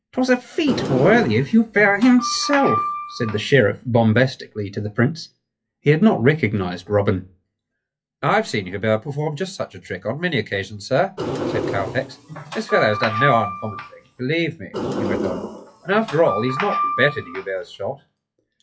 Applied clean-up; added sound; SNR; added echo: classical method WPE with log-MMSE.